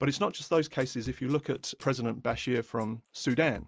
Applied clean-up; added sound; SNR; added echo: neural mask model Resemble Enhance denoiser.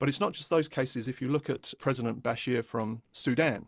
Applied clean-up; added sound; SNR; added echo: neural separator model SepFormer DNS4.